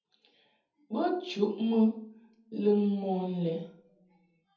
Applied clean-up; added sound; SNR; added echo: none; none; none; reverberation time 0.7 s.